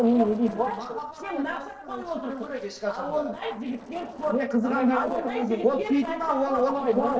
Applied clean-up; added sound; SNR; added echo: neural separator model SepFormer DNS4.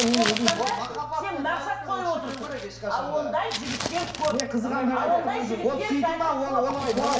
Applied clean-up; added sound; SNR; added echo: none; Crumpling, crinkling; 9 dB; reverberation time 0.7 s.